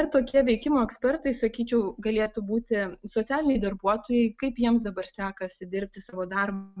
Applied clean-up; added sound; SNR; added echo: none; none; none; none.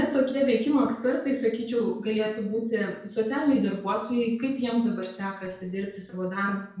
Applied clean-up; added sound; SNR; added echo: neural separator model SepFormer DNS4.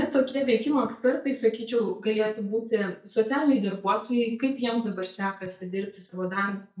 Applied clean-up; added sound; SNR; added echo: neural mask model DeepFilterNet 3.